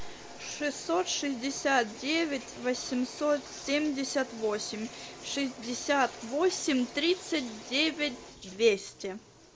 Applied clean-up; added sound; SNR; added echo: none; none; none; none.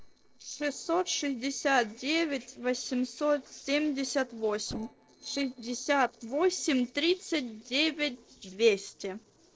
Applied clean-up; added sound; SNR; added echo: neural separator model SepFormer DNS4.